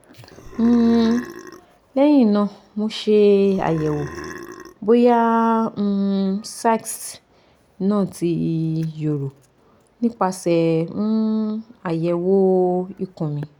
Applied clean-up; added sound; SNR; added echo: none; Burping, eructation; 15 dB; none.